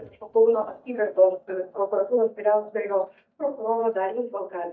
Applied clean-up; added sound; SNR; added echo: neural mask model DeepFilterNet 3.